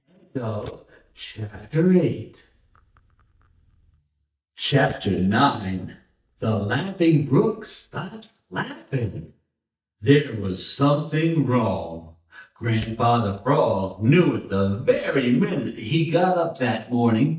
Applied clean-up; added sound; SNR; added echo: neural mask model DeepFilterNet 3.